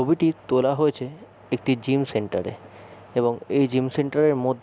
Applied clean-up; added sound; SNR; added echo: none; none; none; none.